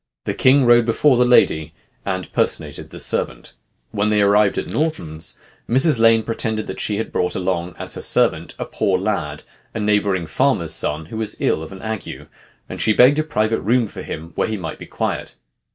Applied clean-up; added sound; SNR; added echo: neural mask model DeepFilterNet 3.